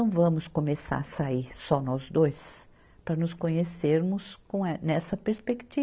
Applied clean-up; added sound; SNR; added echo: none; none; none; none.